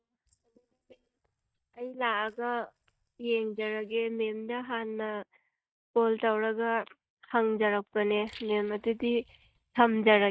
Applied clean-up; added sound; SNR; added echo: neural mask model DeepFilterNet 3.